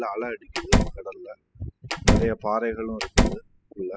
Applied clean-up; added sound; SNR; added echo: classical method spectral subtraction.